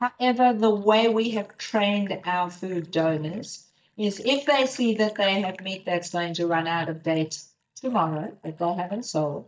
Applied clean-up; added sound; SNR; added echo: neural mask model DeepFilterNet 3.